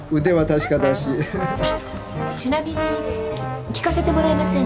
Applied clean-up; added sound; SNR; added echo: none; Dog + Shatter / Crushing; 17 dB; none.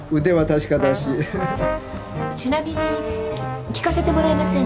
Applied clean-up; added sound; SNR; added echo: none; none; none; none.